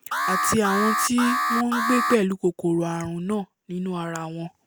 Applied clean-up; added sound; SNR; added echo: none; Alarm; 2 dB; none.